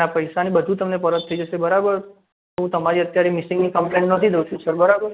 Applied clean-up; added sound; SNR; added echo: none; none; none; none.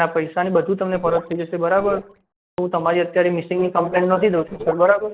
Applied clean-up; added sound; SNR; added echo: neural separator model SepFormer DNS4.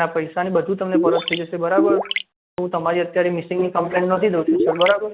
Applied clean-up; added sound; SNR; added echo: none; Gurgling; 0 dB; none.